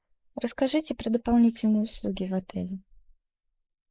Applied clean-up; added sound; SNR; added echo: neural mask model Resemble Enhance denoiser.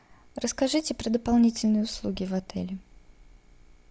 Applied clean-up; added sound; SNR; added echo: none; none; none; none.